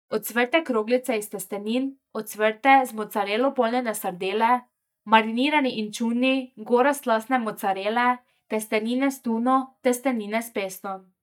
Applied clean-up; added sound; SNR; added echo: neural mask model DeepFilterNet 3.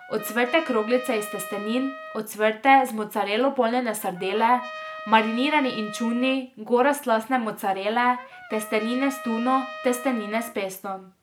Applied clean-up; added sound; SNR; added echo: none; Trumpet; 15 dB; none.